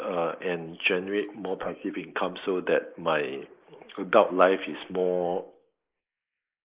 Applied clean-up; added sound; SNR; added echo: neural mask model Resemble Enhance denoiser.